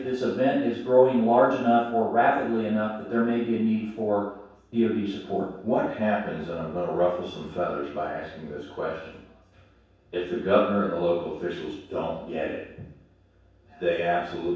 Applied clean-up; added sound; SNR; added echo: none; none; none; reverberation time 0.7 s.